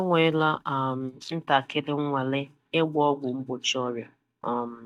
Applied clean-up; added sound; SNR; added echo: neural mask model DeepFilterNet 3.